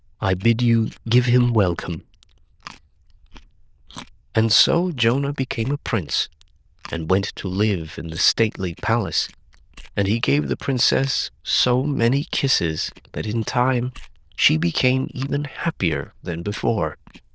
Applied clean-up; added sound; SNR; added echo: neural diffusion model UNIVERSE++.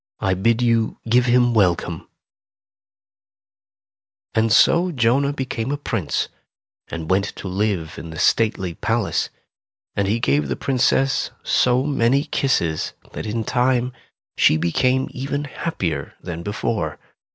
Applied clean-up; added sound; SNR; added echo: none; none; none; none.